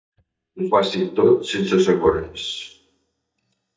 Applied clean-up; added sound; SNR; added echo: neural mask model DeepFilterNet 3.